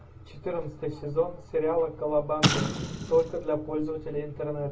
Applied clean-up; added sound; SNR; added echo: none; Explosion; 1 dB; reverberation time 0.2 s.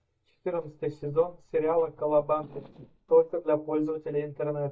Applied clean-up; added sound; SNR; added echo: neural mask model DeepFilterNet 3.